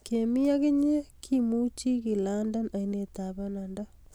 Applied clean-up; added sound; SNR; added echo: none; none; none; none.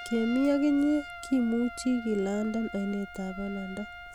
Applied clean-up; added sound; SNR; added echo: none; Trumpet; 14 dB; none.